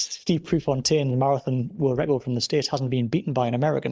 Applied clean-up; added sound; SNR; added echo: neural mask model DeepFilterNet 3.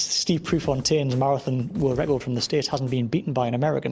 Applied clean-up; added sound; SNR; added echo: none; Snare drum / Drum kit; 19 dB; none.